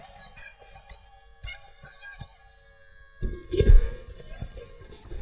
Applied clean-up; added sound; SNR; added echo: neural mask model DeepFilterNet 3.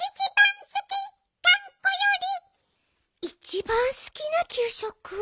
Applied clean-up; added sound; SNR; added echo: none; none; none; none.